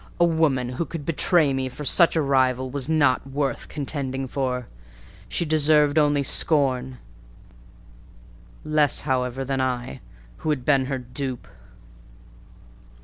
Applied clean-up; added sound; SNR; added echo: none; none; none; none.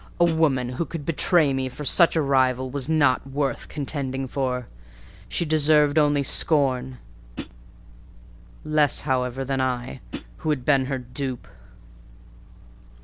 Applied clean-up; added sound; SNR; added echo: none; Hi-hat; 10 dB; none.